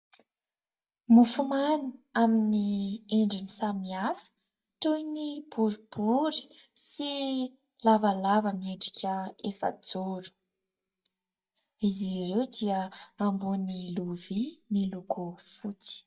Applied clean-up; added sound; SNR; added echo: neural mask model DeepFilterNet 3.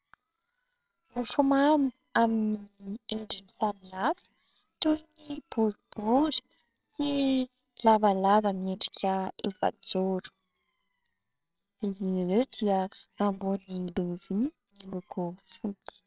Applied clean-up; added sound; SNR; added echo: neural separator model SepFormer WHAMR!.